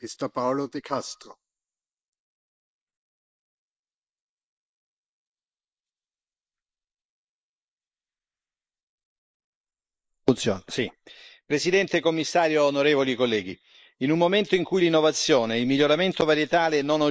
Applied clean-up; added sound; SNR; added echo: neural mask model Resemble Enhance denoiser.